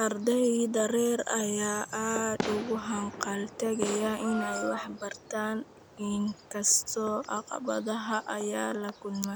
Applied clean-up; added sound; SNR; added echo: none; Gasp + Fireworks; 12 dB; none.